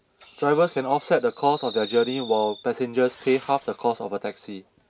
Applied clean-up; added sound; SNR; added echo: none; Fireworks; 12 dB; none.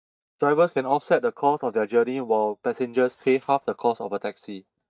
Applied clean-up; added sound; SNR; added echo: neural mask model DeepFilterNet 3.